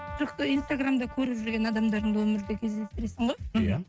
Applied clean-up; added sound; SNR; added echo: neural mask model RNNoise.